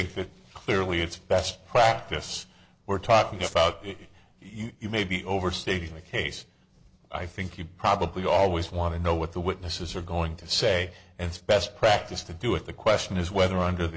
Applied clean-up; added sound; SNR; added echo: neural separator model SepFormer DNS4.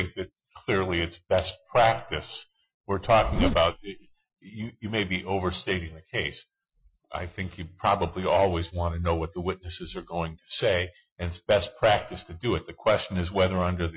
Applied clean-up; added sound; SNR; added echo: classical method Wiener filter.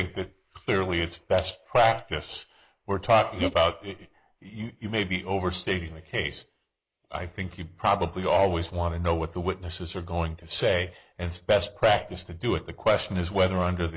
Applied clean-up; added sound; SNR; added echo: neural mask model Resemble Enhance denoiser.